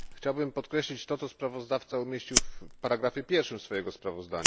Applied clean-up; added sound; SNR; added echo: none; Fire; 2 dB; none.